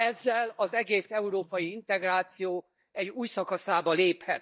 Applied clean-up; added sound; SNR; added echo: neural mask model DeepFilterNet 3.